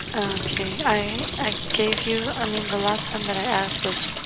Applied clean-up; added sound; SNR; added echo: none; Sink (filling or washing) / Water tap, faucet; 3 dB; none.